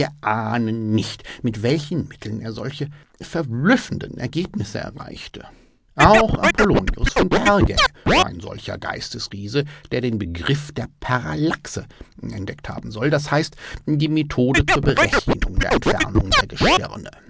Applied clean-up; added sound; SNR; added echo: none; Scratching (performance technique); -5 dB; none.